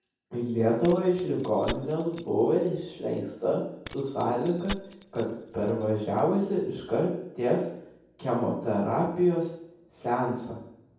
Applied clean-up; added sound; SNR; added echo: none; Keys jangling; 16 dB; reverberation time 0.9 s.